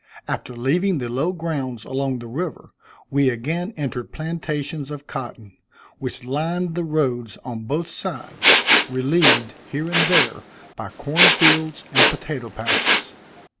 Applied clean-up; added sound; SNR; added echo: none; Respiratory sounds; -5 dB; none.